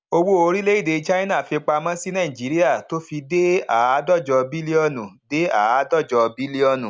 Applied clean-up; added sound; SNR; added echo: none; none; none; none.